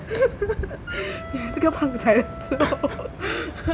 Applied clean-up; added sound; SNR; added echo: none; Wind instrument, woodwind instrument; 15 dB; none.